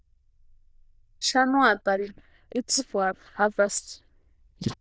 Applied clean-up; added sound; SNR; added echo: neural diffusion model UNIVERSE++.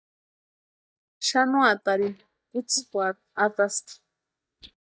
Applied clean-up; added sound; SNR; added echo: neural mask model DeepFilterNet 3.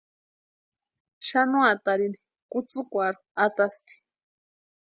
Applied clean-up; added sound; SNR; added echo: none; none; none; none.